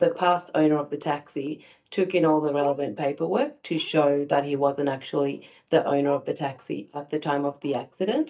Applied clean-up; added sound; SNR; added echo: neural mask model DeepFilterNet 3.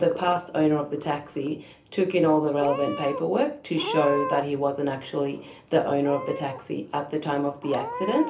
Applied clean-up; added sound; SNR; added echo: none; Meow / Purr; 11 dB; reverberation time 0.3 s.